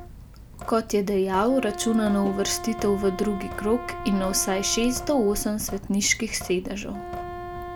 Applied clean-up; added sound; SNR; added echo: none; Drip / Sink (filling or washing) + Wind instrument, woodwind instrument; 11 dB; none.